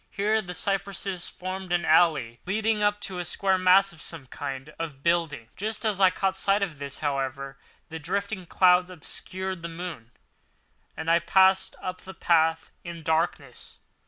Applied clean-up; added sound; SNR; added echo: none; none; none; none.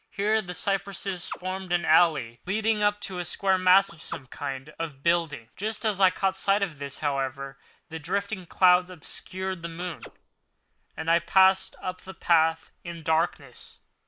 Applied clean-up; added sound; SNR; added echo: neural mask model Resemble Enhance denoiser.